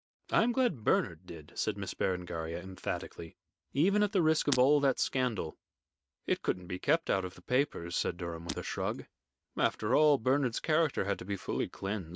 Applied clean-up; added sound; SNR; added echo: neural mask model RNNoise.